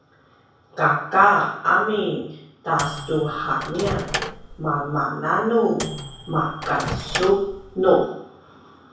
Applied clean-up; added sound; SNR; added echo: none; Microwave oven; 9 dB; reverberation time 0.7 s.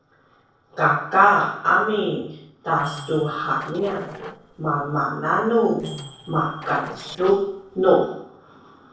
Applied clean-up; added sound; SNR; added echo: neural separator model SepFormer DNS4.